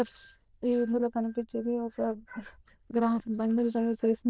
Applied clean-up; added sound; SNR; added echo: neural diffusion model UNIVERSE++.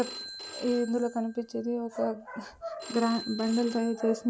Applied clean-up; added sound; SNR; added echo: none; Telephone; 15 dB; none.